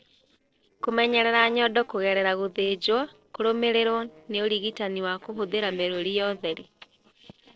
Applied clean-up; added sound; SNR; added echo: neural separator model SepFormer DNS4.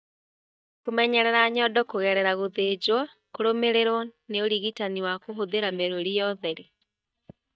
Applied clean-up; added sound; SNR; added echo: neural mask model DeepFilterNet 3.